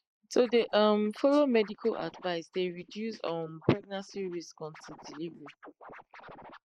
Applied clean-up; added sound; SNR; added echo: neural mask model Resemble Enhance denoiser.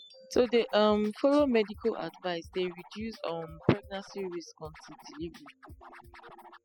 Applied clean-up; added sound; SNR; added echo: classical method spectral subtraction.